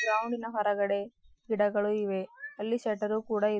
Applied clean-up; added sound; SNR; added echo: classical method Wiener filter.